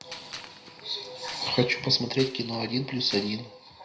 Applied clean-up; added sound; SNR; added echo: none; Gunshot, gunfire; 16 dB; reverberation time 0.5 s.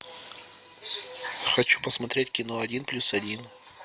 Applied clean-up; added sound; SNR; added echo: none; none; none; none.